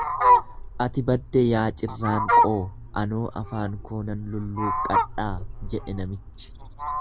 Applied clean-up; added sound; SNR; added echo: none; Fowl; -1 dB; none.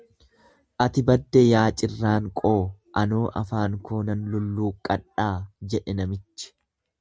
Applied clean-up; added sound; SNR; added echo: none; none; none; none.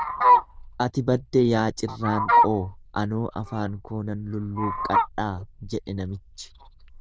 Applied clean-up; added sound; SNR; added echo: neural diffusion model UNIVERSE++.